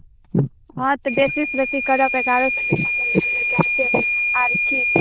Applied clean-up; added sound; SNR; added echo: neural diffusion model UNIVERSE++.